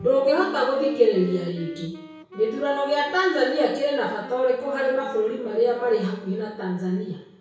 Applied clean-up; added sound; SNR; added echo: none; Wind instrument, woodwind instrument; 19 dB; reverberation time 0.6 s.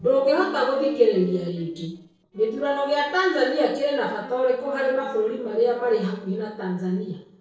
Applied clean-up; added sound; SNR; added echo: neural separator model SepFormer DNS4.